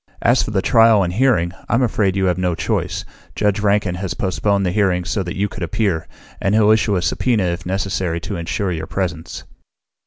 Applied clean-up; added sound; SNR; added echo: none; none; none; none.